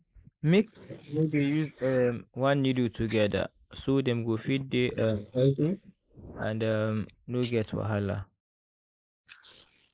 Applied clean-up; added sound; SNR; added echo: neural mask model Resemble Enhance denoiser.